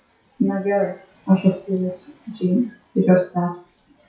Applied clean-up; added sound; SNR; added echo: classical method WPE with log-MMSE.